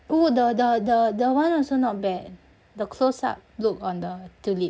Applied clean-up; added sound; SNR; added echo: none; none; none; none.